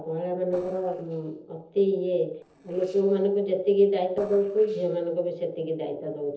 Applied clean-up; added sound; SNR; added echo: neural separator model SepFormer DNS4.